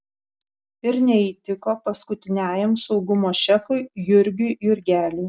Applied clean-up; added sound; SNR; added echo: none; none; none; none.